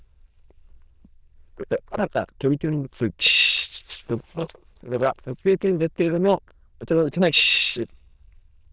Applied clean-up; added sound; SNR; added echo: neural diffusion model UNIVERSE++.